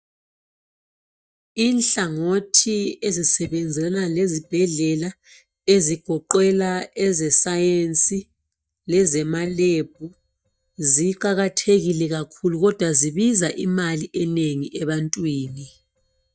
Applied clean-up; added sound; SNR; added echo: neural mask model DeepFilterNet 3.